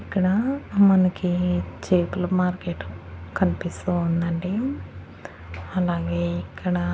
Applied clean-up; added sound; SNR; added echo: none; none; none; none.